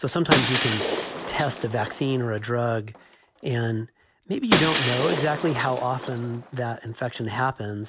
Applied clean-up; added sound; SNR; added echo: none; Shatter; 4 dB; none.